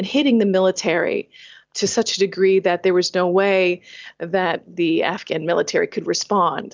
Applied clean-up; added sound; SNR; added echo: none; none; none; none.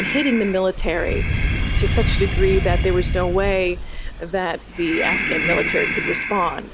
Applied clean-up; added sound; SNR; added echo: none; Breathing; 0 dB; none.